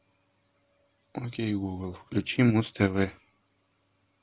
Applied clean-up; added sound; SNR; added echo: none; none; none; none.